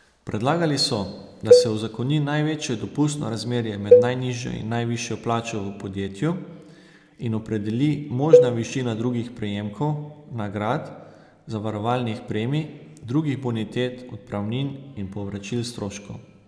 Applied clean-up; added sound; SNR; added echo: none; Cowbell; -5 dB; none.